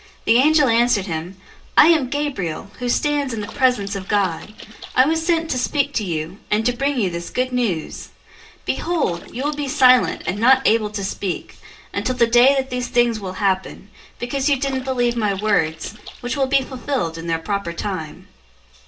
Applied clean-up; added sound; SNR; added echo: none; Splash, splatter; 20 dB; reverberation time 0.3 s.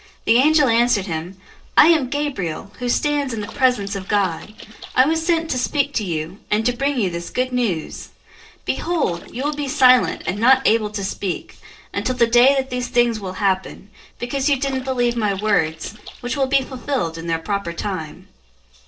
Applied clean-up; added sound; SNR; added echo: neural separator model SepFormer DNS4.